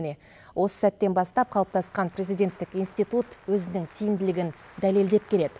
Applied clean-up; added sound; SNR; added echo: none; none; none; none.